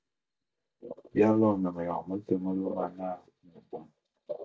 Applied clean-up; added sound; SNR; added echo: neural mask model DeepFilterNet 3.